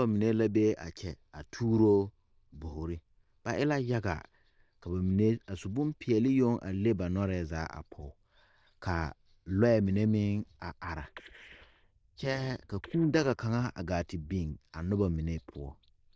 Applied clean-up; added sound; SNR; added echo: neural diffusion model UNIVERSE++.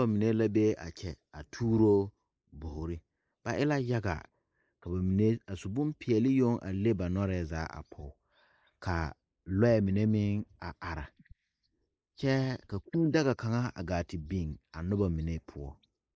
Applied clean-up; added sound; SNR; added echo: neural mask model Resemble Enhance denoiser.